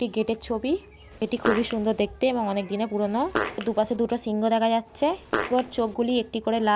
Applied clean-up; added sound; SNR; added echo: none; Fart; 7 dB; none.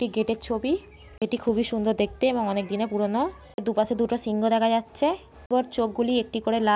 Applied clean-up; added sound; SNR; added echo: none; none; none; none.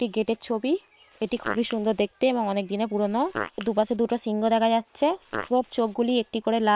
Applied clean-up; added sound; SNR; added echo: neural separator model SepFormer WHAM!.